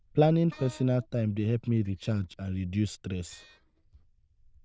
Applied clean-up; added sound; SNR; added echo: neural diffusion model UNIVERSE++.